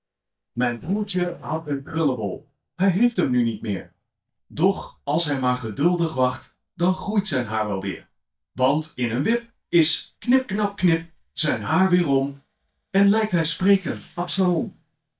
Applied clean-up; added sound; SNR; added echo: neural mask model DeepFilterNet 3.